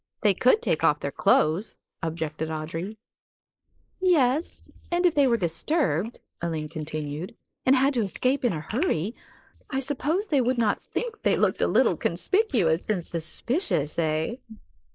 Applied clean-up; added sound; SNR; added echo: neural mask model Resemble Enhance denoiser.